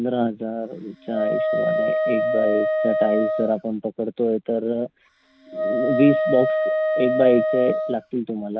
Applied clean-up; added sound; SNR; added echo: none; Wind instrument, woodwind instrument; 0 dB; none.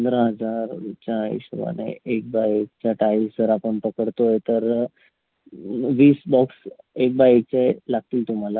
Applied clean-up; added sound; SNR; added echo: none; none; none; none.